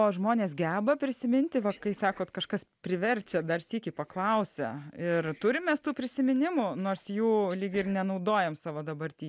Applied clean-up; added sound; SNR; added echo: none; none; none; none.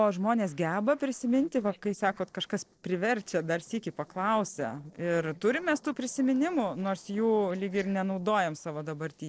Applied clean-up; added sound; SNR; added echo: neural separator model SepFormer DNS4.